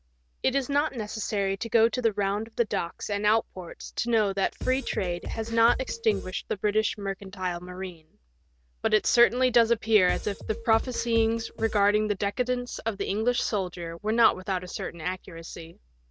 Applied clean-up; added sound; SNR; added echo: none; Drum kit; 8 dB; none.